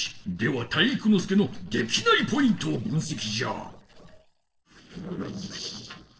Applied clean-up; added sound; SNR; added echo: neural separator model SepFormer DNS4.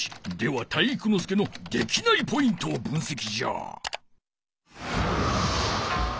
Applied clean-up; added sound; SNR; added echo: none; none; none; none.